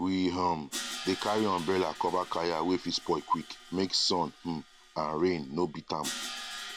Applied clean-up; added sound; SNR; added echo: none; Crash cymbal; 12 dB; none.